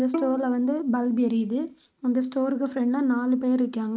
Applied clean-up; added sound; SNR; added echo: neural mask model RNNoise.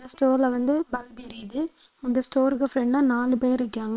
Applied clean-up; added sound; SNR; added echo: neural separator model SepFormer WHAM!.